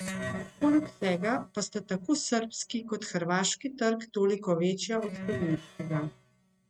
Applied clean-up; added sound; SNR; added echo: neural mask model RNNoise.